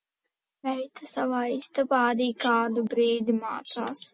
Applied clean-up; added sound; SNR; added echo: none; none; none; none.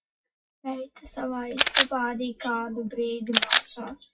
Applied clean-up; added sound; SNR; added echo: classical method WPE with log-MMSE.